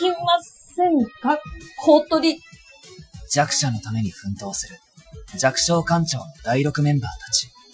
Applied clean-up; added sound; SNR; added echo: classical method Wiener filter.